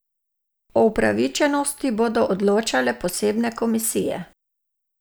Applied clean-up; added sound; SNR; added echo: none; none; none; none.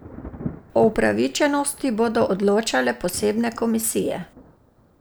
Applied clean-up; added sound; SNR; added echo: none; Thunder; 17 dB; none.